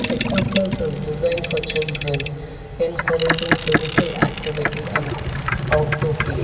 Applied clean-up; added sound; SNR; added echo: none; Boat, Water vehicle; 0 dB; reverberation time 2.7 s.